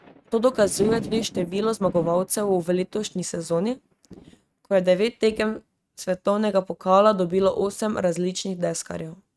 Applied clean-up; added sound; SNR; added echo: neural mask model RNNoise.